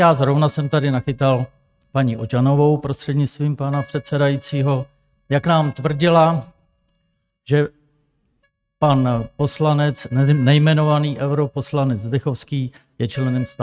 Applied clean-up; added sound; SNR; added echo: neural mask model RNNoise.